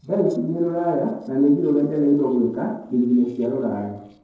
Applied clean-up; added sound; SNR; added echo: neural separator model SepFormer DNS4.